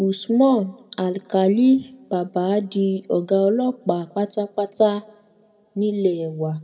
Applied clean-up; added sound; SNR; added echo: none; none; none; reverberation time 1.3 s.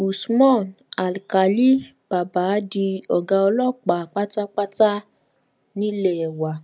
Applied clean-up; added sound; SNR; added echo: none; none; none; none.